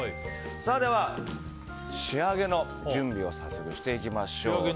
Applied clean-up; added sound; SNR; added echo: none; none; none; none.